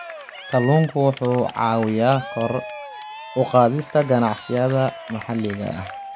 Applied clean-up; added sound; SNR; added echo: none; Cheering; 15 dB; none.